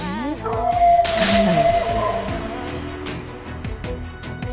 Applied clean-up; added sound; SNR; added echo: none; Dog; -5 dB; none.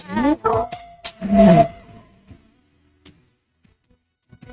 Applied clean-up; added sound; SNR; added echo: neural mask model RNNoise.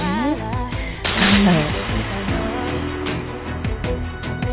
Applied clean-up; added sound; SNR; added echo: none; none; none; none.